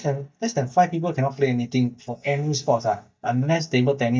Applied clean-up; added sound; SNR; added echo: neural mask model DeepFilterNet 3.